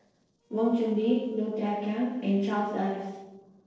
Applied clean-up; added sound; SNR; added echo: neural separator model SepFormer DNS4.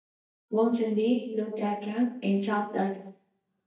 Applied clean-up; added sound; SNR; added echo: neural mask model DeepFilterNet 3.